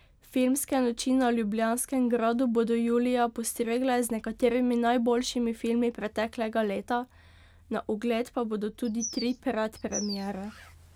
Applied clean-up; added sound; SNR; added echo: none; Bird vocalization, bird call, bird song; 11 dB; none.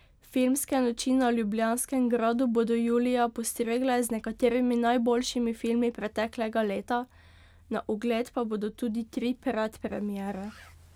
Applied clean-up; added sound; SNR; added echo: none; none; none; none.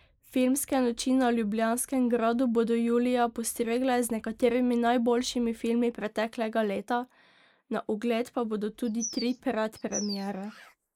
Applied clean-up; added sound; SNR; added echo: neural mask model Resemble Enhance denoiser.